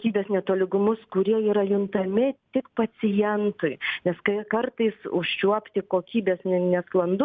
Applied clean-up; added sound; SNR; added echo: none; none; none; none.